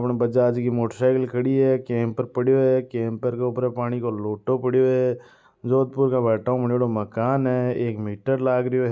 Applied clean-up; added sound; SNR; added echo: none; none; none; none.